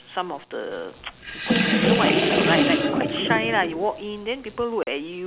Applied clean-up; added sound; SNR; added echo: none; Sink (filling or washing) / Water; -4 dB; none.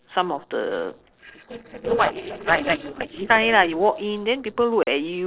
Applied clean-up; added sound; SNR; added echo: neural separator model SepFormer DNS4.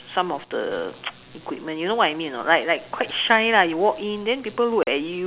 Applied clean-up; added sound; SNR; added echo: none; none; none; none.